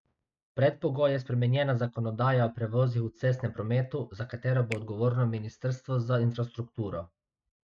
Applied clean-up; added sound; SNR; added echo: neural mask model RNNoise.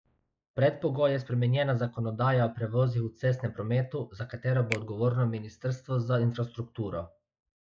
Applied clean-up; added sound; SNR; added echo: classical method log-MMSE.